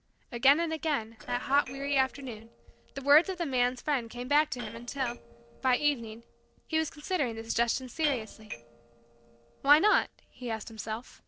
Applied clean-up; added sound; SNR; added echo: neural separator model SepFormer DNS4.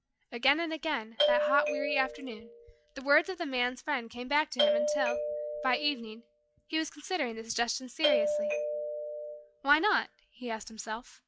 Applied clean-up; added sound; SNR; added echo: classical method log-MMSE.